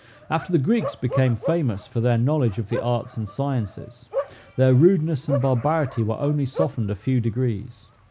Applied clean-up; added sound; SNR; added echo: none; Bark; 12 dB; none.